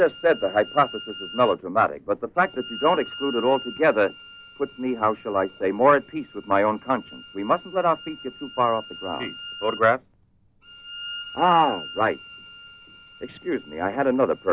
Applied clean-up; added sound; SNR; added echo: none; Bowed string instrument; 16 dB; none.